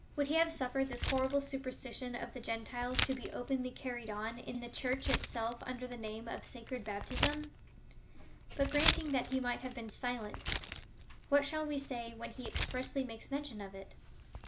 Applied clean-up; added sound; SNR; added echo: none; Keys jangling; -2 dB; none.